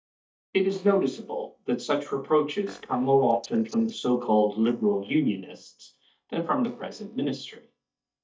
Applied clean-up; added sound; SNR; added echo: neural mask model DeepFilterNet 3.